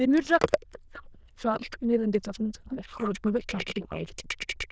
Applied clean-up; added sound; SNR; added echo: neural diffusion model UNIVERSE++.